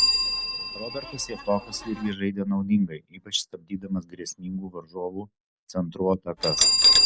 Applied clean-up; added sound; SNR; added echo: none; Bell; -3 dB; none.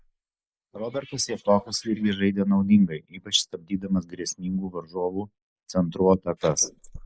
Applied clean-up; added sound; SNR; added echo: neural mask model Resemble Enhance denoiser.